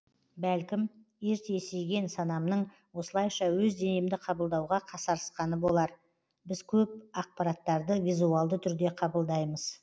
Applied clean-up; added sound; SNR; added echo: none; none; none; none.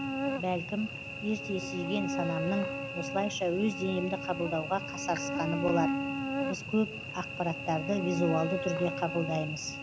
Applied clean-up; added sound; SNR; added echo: none; Cricket / Buzz; 3 dB; none.